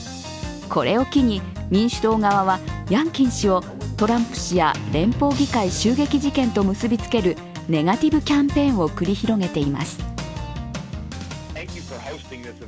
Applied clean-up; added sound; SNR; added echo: none; none; none; none.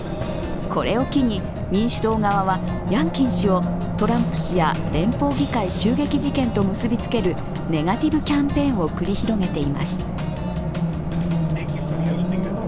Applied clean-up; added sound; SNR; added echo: none; Race car, auto racing; 2 dB; none.